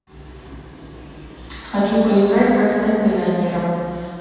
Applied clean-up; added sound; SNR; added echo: none; none; none; reverberation time 2.1 s.